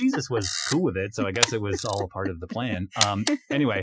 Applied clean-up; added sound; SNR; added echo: classical method Wiener filter.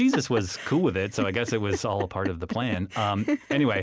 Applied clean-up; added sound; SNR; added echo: none; none; none; none.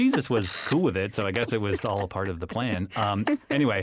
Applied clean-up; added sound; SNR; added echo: neural mask model Resemble Enhance denoiser.